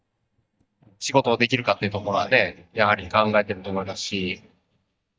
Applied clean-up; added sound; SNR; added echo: neural mask model DeepFilterNet 3.